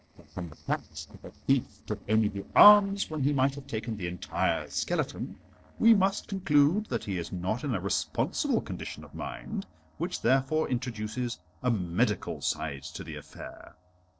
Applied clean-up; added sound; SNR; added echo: neural separator model SepFormer DNS4.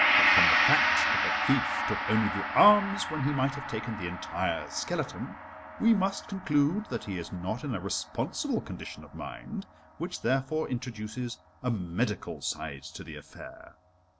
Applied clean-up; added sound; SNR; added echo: none; Gong; 2 dB; none.